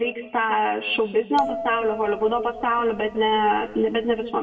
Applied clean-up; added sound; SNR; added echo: none; Bell; 13 dB; reverberation time 1.0 s.